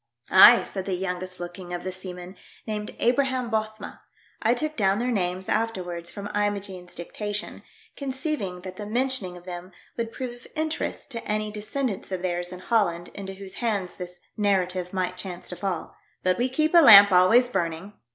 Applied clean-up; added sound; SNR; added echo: none; none; none; none.